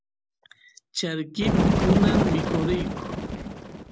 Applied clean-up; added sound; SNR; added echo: none; Bird; -5 dB; none.